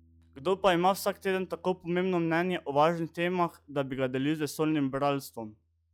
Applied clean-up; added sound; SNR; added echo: classical method log-MMSE.